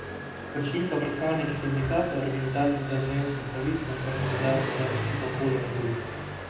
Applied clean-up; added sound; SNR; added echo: none; Motorcycle; 5 dB; reverberation time 0.8 s.